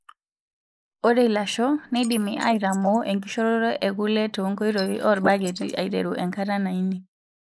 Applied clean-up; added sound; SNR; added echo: neural mask model Resemble Enhance denoiser.